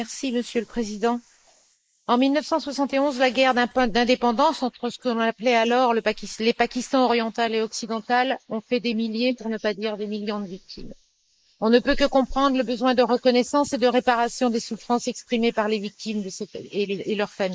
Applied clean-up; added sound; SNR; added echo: neural mask model Resemble Enhance denoiser.